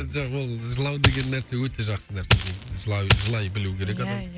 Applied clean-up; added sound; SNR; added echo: none; Coin (dropping); -4 dB; none.